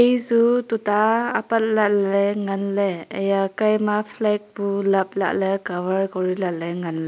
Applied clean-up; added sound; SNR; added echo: none; none; none; none.